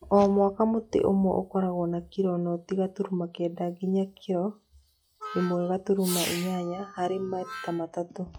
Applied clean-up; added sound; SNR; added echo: classical method log-MMSE.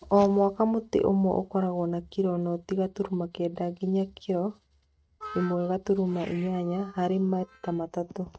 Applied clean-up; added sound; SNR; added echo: neural mask model RNNoise.